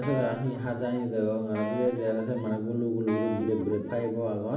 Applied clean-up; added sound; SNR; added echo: none; Wind instrument, woodwind instrument; 11 dB; reverberation time 0.8 s.